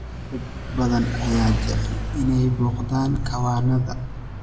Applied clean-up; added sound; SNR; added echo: none; Mechanisms / Bicycle; 3 dB; reverberation time 0.9 s.